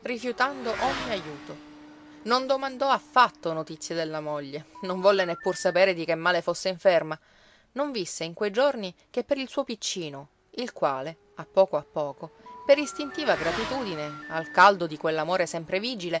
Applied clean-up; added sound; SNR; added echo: none; Telephone + Motorcycle / Accelerating, revving, vroom; 16 dB; none.